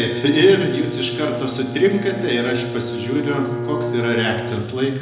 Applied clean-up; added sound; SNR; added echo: none; Bowed string instrument; 7 dB; reverberation time 0.9 s.